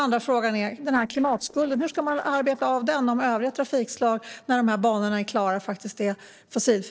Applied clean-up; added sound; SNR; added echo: neural separator model SepFormer DNS4.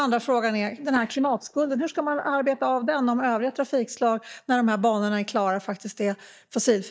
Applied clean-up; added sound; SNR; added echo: neural mask model DeepFilterNet 3.